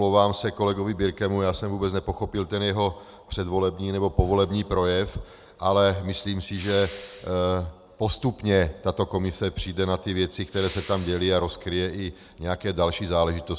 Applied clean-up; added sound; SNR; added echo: none; Respiratory sounds; 19 dB; none.